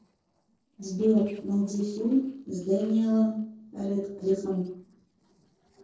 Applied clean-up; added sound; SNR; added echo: neural separator model SepFormer DNS4.